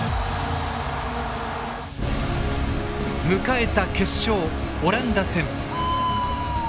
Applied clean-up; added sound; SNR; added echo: none; Bird; 10 dB; none.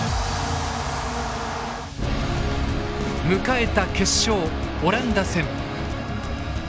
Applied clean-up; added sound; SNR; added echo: none; none; none; none.